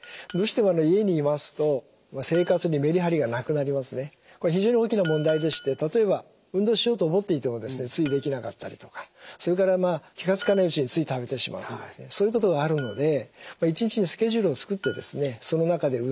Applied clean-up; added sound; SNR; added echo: none; Chink, clink; 15 dB; none.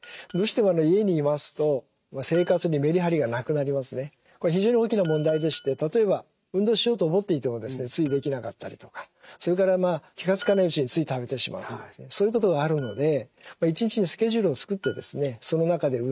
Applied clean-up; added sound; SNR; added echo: neural mask model RNNoise.